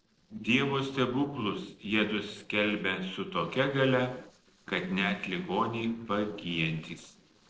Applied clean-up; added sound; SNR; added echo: neural separator model SepFormer DNS4.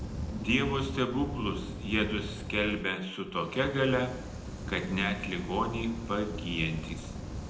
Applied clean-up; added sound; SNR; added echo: none; Fire; 7 dB; reverberation time 0.8 s.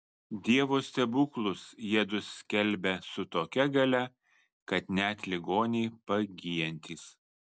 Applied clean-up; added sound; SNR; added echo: none; none; none; none.